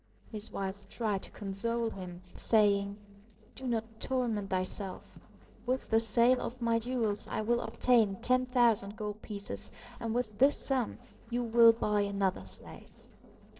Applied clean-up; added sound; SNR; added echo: neural separator model SepFormer DNS4.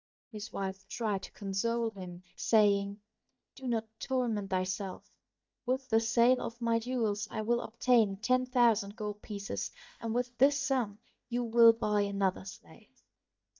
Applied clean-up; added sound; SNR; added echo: neural mask model DeepFilterNet 3.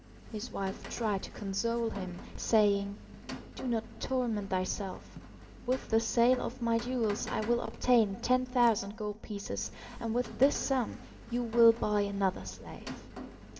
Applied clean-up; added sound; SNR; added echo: none; Rain; 15 dB; reverberation time 0.3 s.